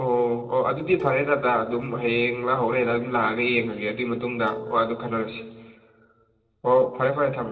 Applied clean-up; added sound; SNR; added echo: neural separator model SepFormer DNS4.